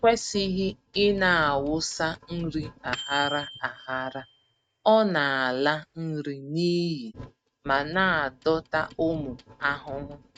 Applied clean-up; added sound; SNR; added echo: neural mask model RNNoise.